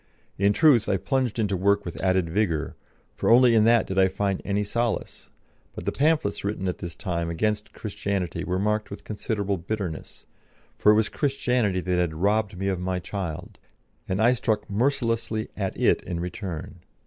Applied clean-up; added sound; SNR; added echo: neural mask model Resemble Enhance denoiser.